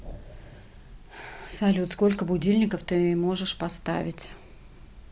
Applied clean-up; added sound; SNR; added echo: none; none; none; none.